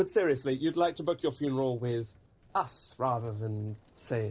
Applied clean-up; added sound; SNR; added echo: none; none; none; none.